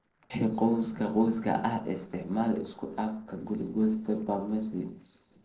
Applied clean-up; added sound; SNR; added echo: neural separator model SepFormer DNS4.